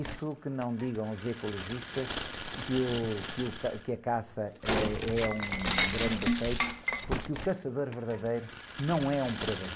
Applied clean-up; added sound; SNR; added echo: none; Shatter; 1 dB; none.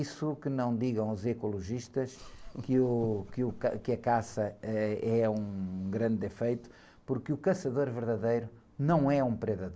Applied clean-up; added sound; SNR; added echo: none; none; none; none.